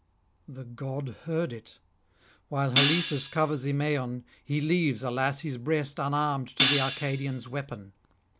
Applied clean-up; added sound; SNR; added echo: none; Hi-hat; 1 dB; none.